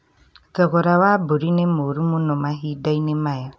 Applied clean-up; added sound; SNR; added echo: none; none; none; none.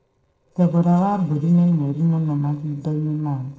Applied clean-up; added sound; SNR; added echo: neural separator model SepFormer DNS4.